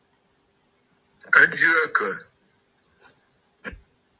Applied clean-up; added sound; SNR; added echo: none; none; none; none.